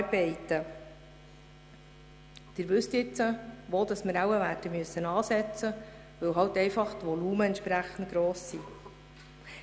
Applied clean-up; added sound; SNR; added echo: none; none; none; none.